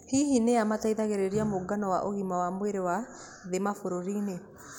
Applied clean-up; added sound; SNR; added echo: none; Bowed string instrument; 18 dB; none.